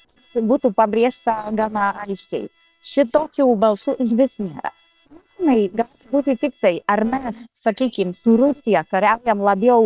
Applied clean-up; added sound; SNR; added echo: neural separator model SepFormer WHAM!.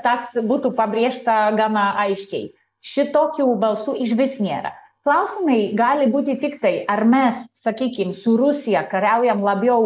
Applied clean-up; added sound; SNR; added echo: neural mask model Resemble Enhance denoiser.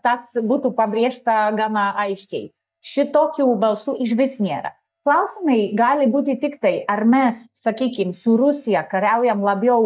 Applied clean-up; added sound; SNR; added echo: neural mask model DeepFilterNet 3.